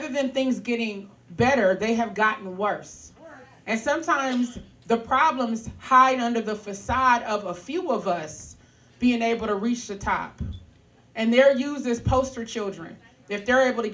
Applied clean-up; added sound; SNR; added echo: none; none; none; none.